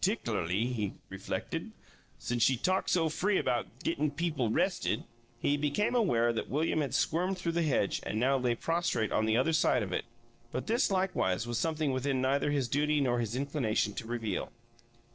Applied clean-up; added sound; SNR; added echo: neural separator model SepFormer DNS4.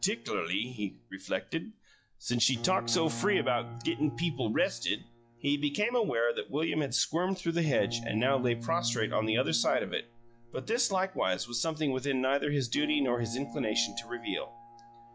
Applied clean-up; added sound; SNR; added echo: classical method log-MMSE.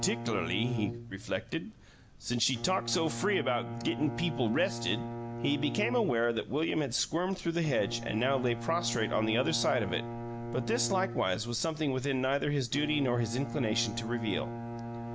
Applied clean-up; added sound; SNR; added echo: none; Bowed string instrument; 8 dB; none.